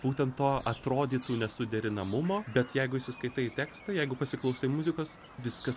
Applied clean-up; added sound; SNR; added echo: none; Bird vocalization, bird call, bird song; 13 dB; none.